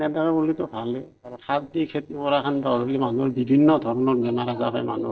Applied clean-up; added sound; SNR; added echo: neural separator model SepFormer DNS4.